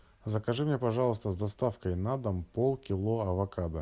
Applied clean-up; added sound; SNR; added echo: none; none; none; none.